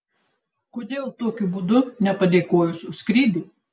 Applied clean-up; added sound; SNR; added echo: none; none; none; none.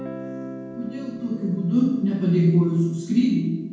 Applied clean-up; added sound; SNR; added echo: none; Guitar; 15 dB; reverberation time 1.2 s.